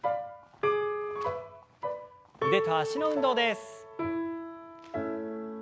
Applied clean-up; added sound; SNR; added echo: none; none; none; none.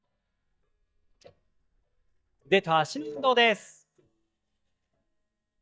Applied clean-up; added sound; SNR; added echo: neural mask model DeepFilterNet 3.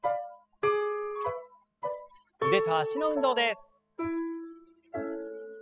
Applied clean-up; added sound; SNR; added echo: classical method spectral subtraction.